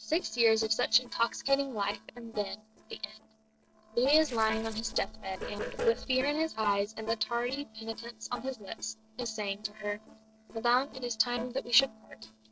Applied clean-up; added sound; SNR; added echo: neural separator model SepFormer DNS4.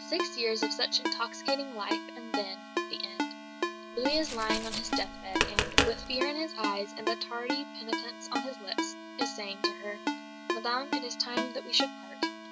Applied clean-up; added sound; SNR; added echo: none; Ringtone + Tap; -1 dB; none.